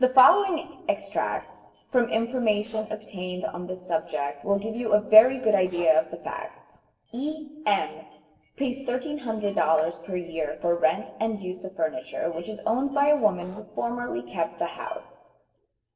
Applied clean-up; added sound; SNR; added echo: neural separator model SepFormer DNS4.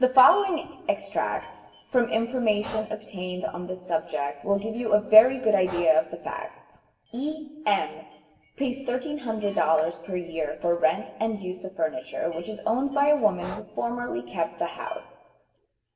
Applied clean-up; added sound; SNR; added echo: none; Breathing; 20 dB; reverberation time 1.0 s.